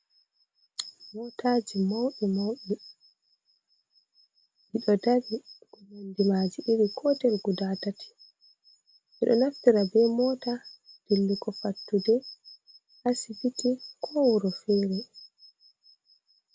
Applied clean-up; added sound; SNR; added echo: none; none; none; none.